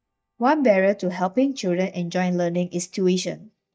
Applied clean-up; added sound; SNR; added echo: neural mask model DeepFilterNet 3.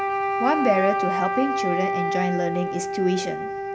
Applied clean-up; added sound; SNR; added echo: none; Wind instrument, woodwind instrument; 0 dB; none.